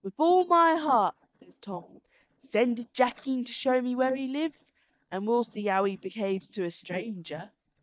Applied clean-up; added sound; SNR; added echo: neural mask model DeepFilterNet 3.